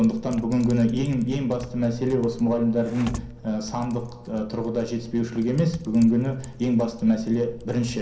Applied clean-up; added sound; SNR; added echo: none; Typing; 17 dB; reverberation time 0.6 s.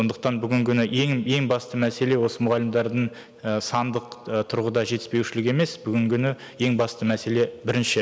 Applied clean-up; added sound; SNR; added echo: none; none; none; none.